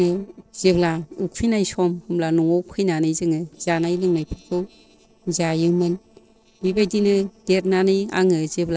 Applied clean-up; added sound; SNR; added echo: neural separator model SepFormer DNS4.